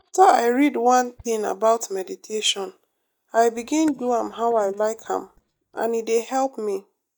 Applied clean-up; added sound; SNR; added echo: neural mask model DeepFilterNet 3.